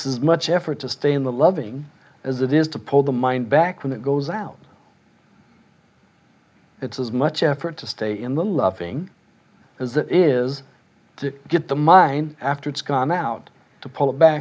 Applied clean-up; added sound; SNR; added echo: none; none; none; none.